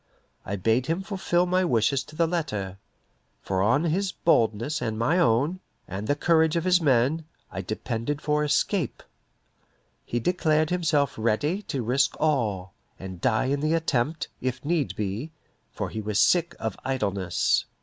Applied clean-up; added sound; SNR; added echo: none; none; none; none.